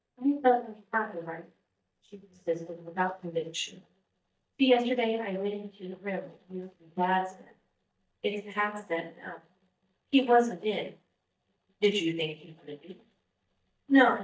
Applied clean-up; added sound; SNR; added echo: neural mask model DeepFilterNet 3.